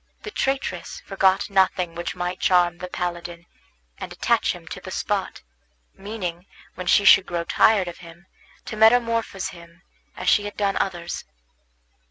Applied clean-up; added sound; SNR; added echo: none; none; none; none.